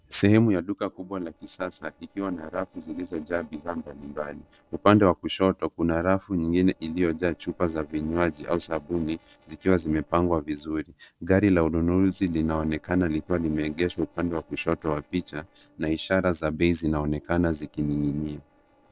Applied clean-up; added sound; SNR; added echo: neural separator model SepFormer DNS4.